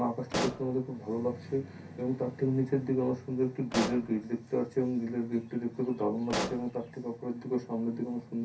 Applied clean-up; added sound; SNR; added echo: none; Explosion; 6 dB; reverberation time 0.3 s.